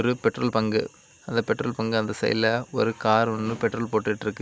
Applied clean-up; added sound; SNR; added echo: none; none; none; none.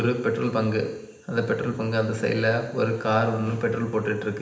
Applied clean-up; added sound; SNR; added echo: none; none; none; reverberation time 0.8 s.